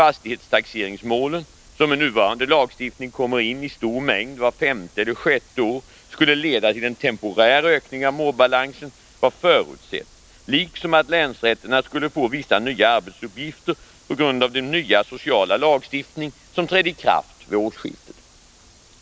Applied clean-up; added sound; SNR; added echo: none; none; none; none.